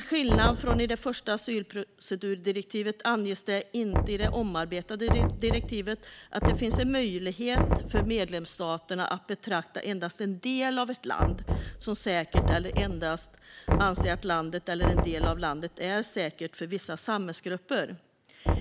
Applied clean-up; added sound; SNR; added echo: none; Knock; 1 dB; none.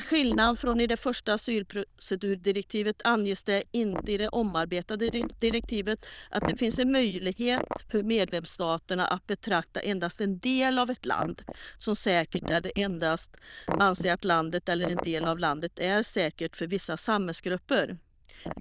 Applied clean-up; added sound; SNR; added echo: neural diffusion model UNIVERSE++.